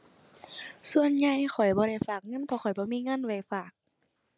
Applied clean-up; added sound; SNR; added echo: none; none; none; none.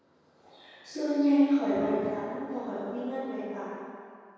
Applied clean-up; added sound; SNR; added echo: none; none; none; reverberation time 2.2 s.